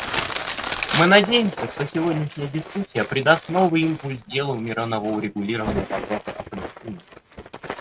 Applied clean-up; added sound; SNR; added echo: neural mask model RNNoise.